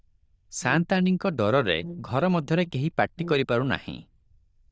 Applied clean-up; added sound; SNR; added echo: neural diffusion model UNIVERSE++.